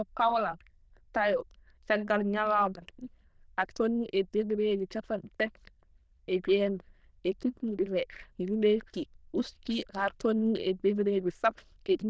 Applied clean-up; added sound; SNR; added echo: neural diffusion model UNIVERSE++.